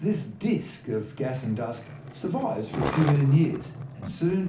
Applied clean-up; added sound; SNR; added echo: none; Skateboard; 11 dB; reverberation time 0.4 s.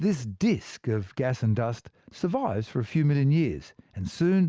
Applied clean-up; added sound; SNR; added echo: none; none; none; none.